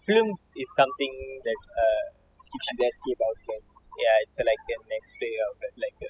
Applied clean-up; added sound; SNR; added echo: classical method spectral subtraction.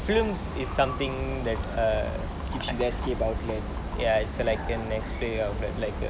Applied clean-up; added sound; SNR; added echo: none; Livestock, farm animals, working animals; 19 dB; none.